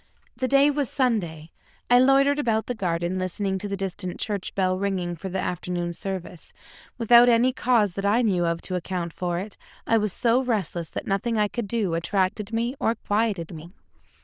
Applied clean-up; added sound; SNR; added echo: neural diffusion model UNIVERSE++.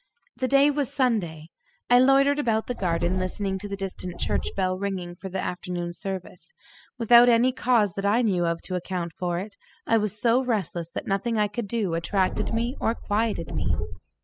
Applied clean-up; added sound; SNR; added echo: classical method spectral subtraction.